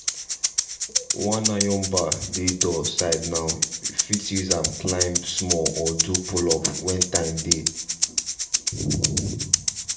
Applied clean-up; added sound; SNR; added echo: none; Rattle (instrument); -2 dB; reverberation time 0.5 s.